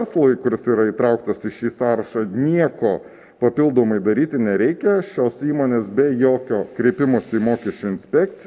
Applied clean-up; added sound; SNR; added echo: none; none; none; none.